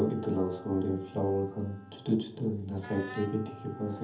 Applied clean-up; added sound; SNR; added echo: none; Wind instrument, woodwind instrument; 17 dB; reverberation time 0.7 s.